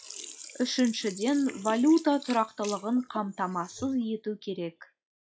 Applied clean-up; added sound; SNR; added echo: classical method log-MMSE.